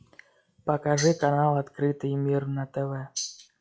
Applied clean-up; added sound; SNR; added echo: classical method log-MMSE.